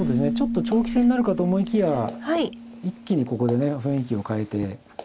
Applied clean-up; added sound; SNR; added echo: none; Keyboard (musical); 8 dB; none.